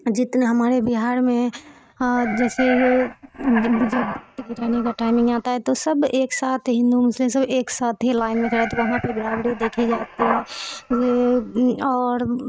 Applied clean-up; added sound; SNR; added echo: neural mask model RNNoise.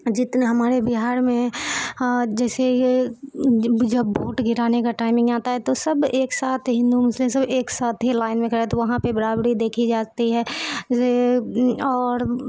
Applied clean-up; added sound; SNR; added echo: none; none; none; none.